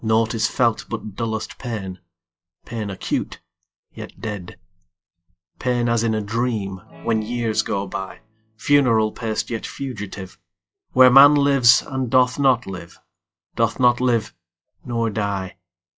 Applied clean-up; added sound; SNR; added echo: classical method log-MMSE.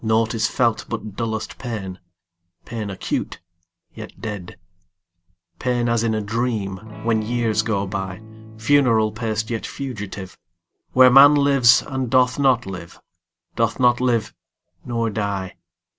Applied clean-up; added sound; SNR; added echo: none; Electric guitar / Strum; 14 dB; none.